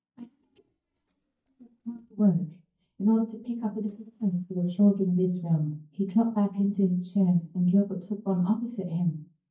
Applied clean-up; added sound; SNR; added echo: neural mask model DeepFilterNet 3.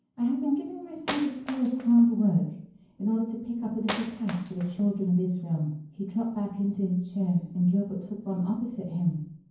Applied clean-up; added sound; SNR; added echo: none; Wood; 12 dB; reverberation time 0.9 s.